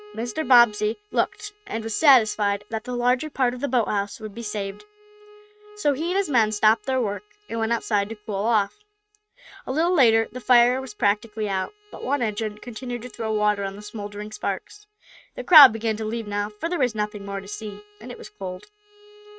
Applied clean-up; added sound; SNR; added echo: neural mask model RNNoise.